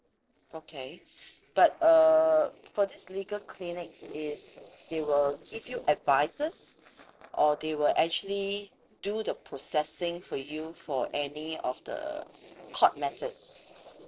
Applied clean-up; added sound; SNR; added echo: neural separator model SepFormer DNS4.